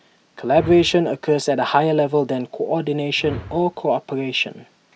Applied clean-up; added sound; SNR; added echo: none; Whoosh, swoosh, swish; 18 dB; none.